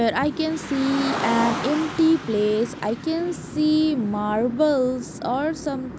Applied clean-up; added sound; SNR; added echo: none; Car; 12 dB; none.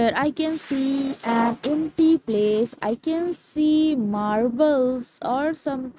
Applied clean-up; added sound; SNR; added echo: neural mask model RNNoise.